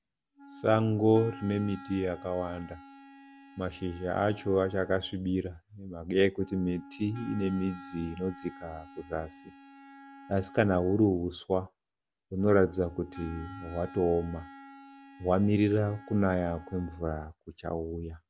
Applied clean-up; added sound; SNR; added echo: none; Wind instrument, woodwind instrument; 19 dB; none.